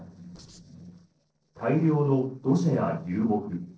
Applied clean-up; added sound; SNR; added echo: neural separator model SepFormer DNS4.